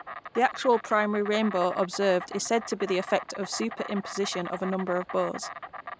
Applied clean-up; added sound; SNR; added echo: none; Insect; 12 dB; none.